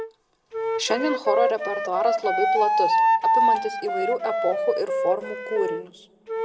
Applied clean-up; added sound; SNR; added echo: none; Wind instrument, woodwind instrument; -4 dB; reverberation time 0.8 s.